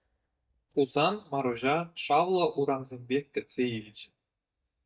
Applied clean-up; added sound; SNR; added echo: neural mask model DeepFilterNet 3.